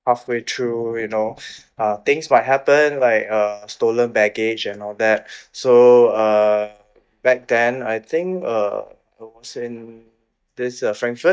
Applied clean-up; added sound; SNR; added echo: neural mask model DeepFilterNet 3.